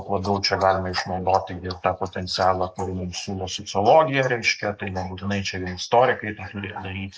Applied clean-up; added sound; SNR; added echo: neural mask model Resemble Enhance denoiser.